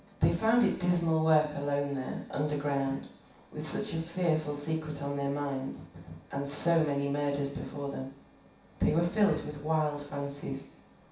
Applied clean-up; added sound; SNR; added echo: none; none; none; reverberation time 0.7 s.